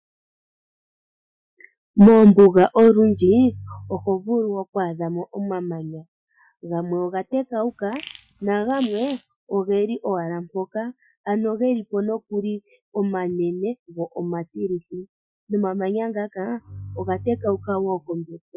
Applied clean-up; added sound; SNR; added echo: classical method Wiener filter.